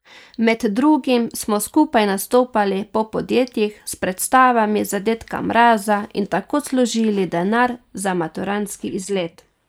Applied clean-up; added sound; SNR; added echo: neural mask model DeepFilterNet 3.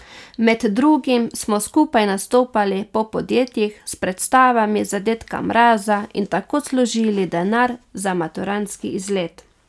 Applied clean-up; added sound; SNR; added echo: none; none; none; none.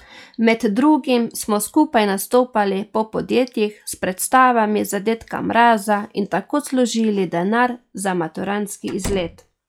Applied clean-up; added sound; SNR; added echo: classical method log-MMSE.